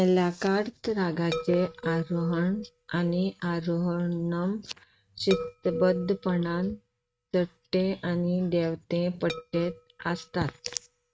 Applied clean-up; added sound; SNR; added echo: neural mask model RNNoise.